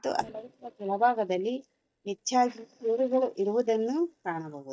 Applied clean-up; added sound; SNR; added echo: neural mask model DeepFilterNet 3.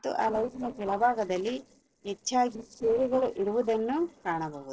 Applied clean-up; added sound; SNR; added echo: neural separator model SepFormer DNS4.